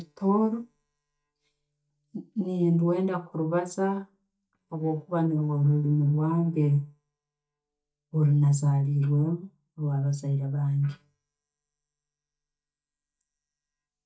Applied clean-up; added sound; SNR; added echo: neural mask model DeepFilterNet 3.